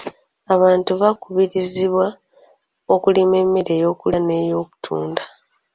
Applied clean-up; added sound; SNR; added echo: none; none; none; none.